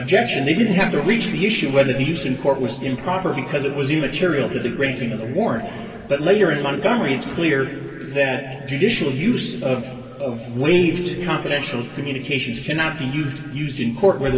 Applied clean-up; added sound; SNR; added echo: none; none; none; reverberation time 2.2 s.